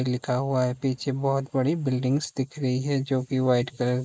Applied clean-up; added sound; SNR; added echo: neural mask model Resemble Enhance denoiser.